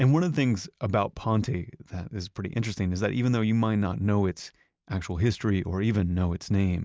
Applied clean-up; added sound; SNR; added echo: none; none; none; none.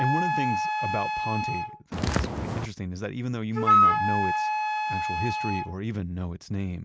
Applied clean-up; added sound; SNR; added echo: none; Wind instrument, woodwind instrument + Walk, footsteps; -5 dB; none.